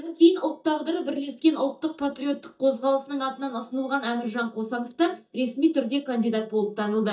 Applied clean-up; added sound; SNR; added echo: neural mask model DeepFilterNet 3.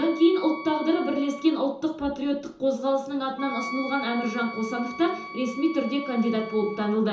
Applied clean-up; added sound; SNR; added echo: none; Wind instrument, woodwind instrument; 14 dB; reverberation time 0.6 s.